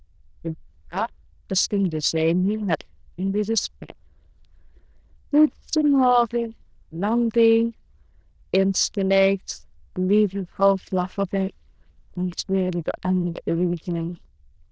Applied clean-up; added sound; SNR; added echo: neural diffusion model UNIVERSE++.